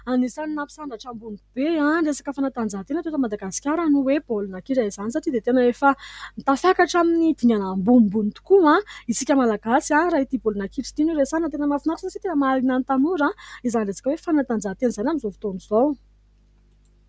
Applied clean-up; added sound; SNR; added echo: none; none; none; none.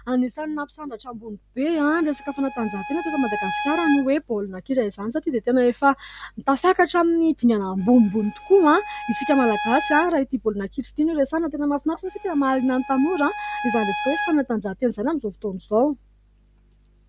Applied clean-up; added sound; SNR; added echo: none; Bowed string instrument; 8 dB; none.